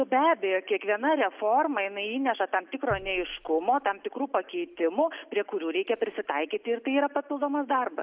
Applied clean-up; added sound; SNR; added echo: none; none; none; none.